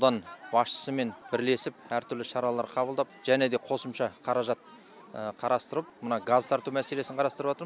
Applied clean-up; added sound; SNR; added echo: none; none; none; none.